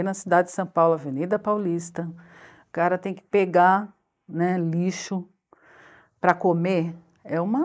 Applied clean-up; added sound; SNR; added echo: neural mask model Resemble Enhance denoiser.